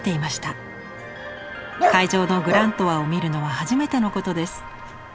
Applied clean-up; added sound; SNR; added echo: none; Dog; 6 dB; none.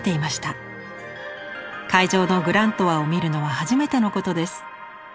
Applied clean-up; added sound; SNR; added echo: none; none; none; none.